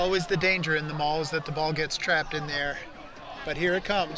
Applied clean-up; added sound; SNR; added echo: none; none; none; none.